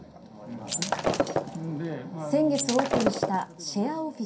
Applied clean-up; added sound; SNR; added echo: none; Shatter; 1 dB; reverberation time 0.3 s.